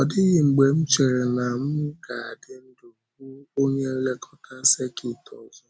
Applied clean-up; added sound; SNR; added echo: none; none; none; none.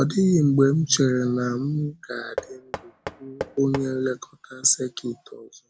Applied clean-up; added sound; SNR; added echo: none; Knock; 12 dB; none.